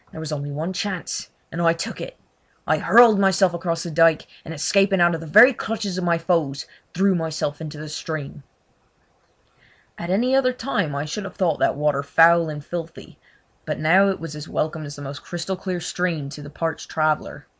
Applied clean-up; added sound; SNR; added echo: none; none; none; none.